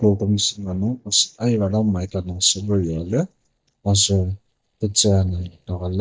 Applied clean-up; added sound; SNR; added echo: neural mask model DeepFilterNet 3.